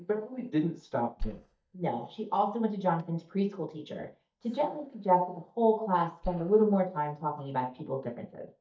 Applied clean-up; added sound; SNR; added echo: neural mask model DeepFilterNet 3.